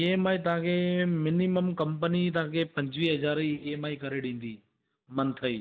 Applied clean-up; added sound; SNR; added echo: none; none; none; none.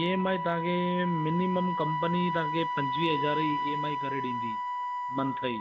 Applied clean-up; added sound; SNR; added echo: none; Wind instrument, woodwind instrument; 1 dB; none.